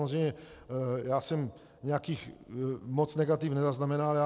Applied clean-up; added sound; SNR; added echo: none; none; none; none.